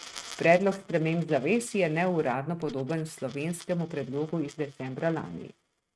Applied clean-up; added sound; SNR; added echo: neural mask model RNNoise.